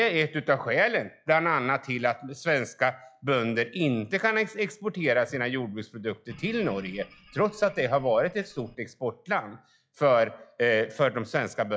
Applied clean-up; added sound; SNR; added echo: classical method log-MMSE.